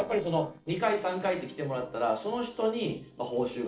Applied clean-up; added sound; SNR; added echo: neural separator model SepFormer DNS4.